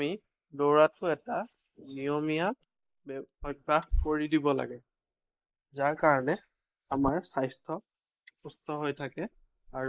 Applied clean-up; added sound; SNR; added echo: neural mask model Resemble Enhance denoiser.